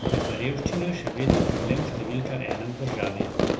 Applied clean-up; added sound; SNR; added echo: none; Fireworks; -3 dB; reverberation time 0.7 s.